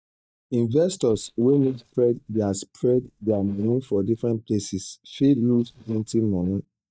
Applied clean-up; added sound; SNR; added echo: neural mask model DeepFilterNet 3.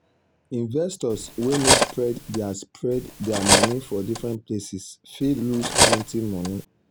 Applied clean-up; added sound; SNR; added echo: none; Cutlery, silverware; -3 dB; none.